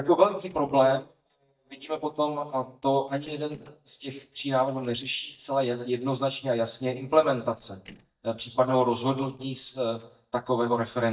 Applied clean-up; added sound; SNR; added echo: neural mask model DeepFilterNet 3.